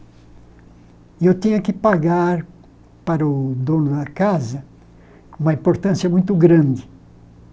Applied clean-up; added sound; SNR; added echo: none; none; none; none.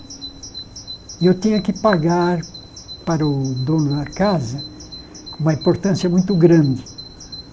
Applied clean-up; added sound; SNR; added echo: none; Bird vocalization, bird call, bird song; 17 dB; none.